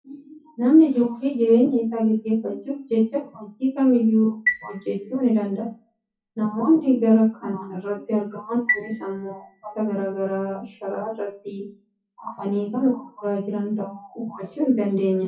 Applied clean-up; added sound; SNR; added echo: classical method WPE with log-MMSE.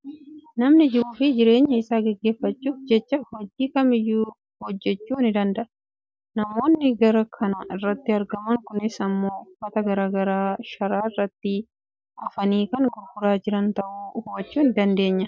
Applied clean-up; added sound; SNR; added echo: none; none; none; none.